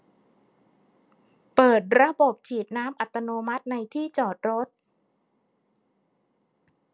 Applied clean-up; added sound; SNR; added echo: none; none; none; none.